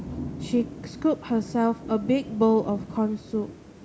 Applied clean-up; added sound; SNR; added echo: none; Thunder / Rain; 12 dB; none.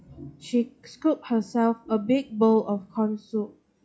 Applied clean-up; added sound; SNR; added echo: classical method log-MMSE.